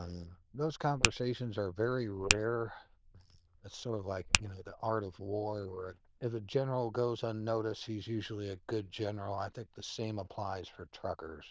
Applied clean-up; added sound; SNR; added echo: neural diffusion model UNIVERSE++.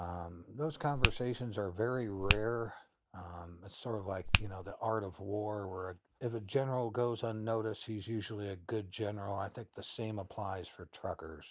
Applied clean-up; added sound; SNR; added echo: none; Finger snapping; -5 dB; none.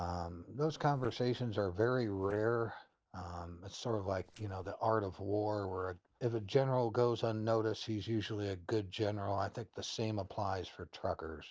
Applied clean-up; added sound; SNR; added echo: neural separator model SepFormer DNS4.